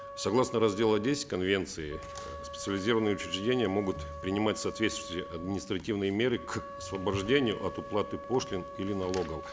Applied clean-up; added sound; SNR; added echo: none; Wind instrument, woodwind instrument; 13 dB; none.